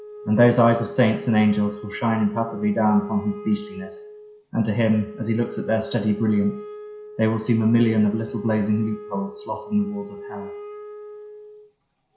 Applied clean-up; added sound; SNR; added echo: none; Wind instrument, woodwind instrument; 14 dB; reverberation time 0.5 s.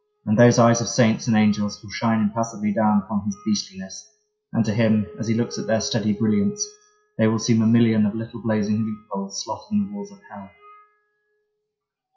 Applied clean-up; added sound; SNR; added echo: classical method WPE with log-MMSE.